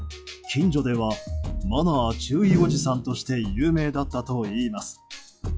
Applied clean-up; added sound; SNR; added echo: classical method log-MMSE.